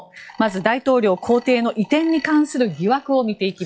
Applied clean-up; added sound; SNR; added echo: classical method log-MMSE.